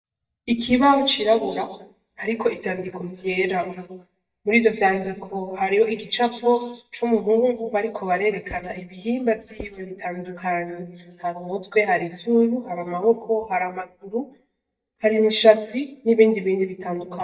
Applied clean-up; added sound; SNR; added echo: neural mask model DeepFilterNet 3.